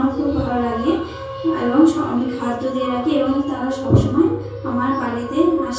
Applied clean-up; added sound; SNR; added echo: none; none; none; reverberation time 0.6 s.